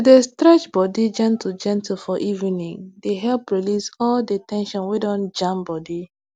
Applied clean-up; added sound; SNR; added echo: none; none; none; none.